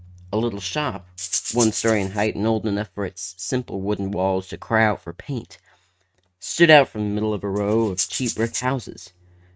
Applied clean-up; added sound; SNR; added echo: neural mask model RNNoise.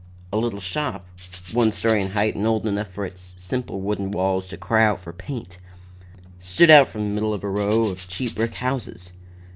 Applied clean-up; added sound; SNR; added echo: none; Rattle (instrument); 4 dB; none.